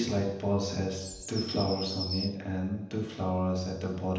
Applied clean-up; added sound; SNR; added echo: none; Bird vocalization, bird call, bird song; 11 dB; reverberation time 0.9 s.